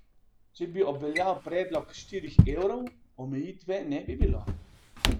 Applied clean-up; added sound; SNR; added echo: none; Drawer open or close; -2 dB; none.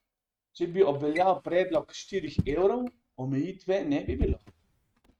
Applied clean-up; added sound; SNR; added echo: neural mask model RNNoise.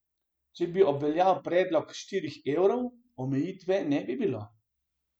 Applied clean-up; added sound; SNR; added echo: none; none; none; none.